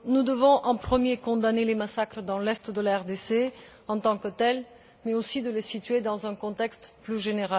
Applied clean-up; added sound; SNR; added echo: none; none; none; none.